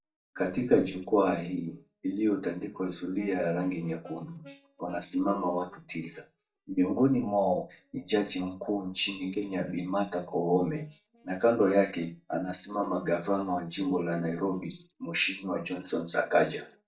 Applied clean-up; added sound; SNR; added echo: neural mask model DeepFilterNet 3.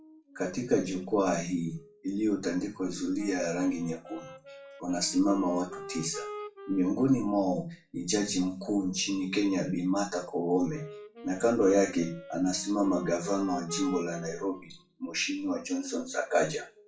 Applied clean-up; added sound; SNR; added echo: classical method WPE with log-MMSE.